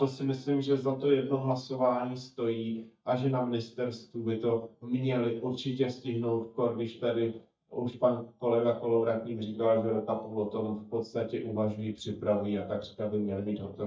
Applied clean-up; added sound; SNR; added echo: neural mask model DeepFilterNet 3.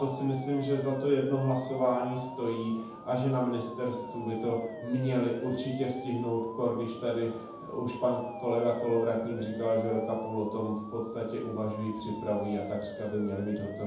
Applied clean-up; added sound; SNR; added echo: none; Siren; 13 dB; reverberation time 0.9 s.